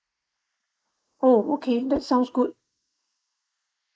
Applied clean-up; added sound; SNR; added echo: neural mask model Resemble Enhance denoiser.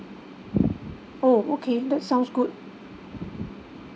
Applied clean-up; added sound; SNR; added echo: none; none; none; none.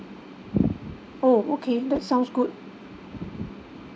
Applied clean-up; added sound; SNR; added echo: none; Whoosh, swoosh, swish; 19 dB; none.